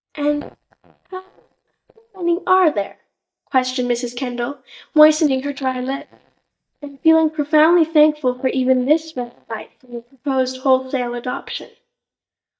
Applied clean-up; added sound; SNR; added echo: neural mask model DeepFilterNet 3.